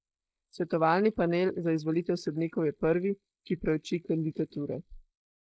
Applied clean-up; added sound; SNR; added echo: neural mask model Resemble Enhance denoiser.